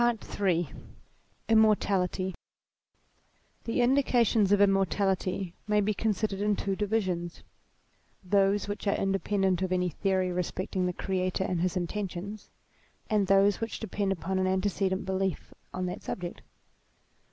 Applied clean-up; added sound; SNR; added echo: none; none; none; none.